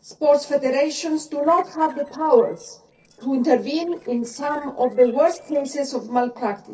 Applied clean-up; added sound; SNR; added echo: neural separator model SepFormer DNS4.